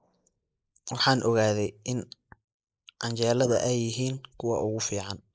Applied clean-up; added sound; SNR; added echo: neural mask model Resemble Enhance denoiser.